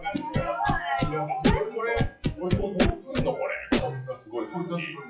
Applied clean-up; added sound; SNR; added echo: classical method WPE with log-MMSE.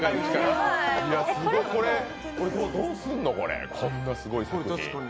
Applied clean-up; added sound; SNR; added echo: none; none; none; none.